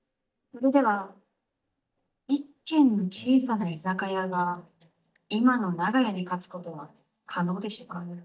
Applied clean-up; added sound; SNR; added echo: neural mask model DeepFilterNet 3.